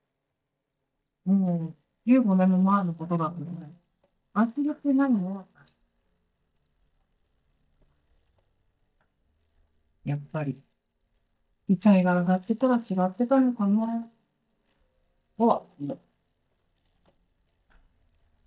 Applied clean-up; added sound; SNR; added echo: neural mask model DeepFilterNet 3.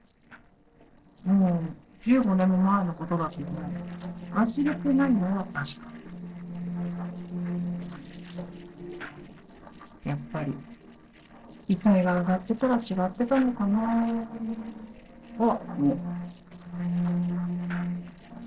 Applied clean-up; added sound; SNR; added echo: neural separator model SepFormer DNS4.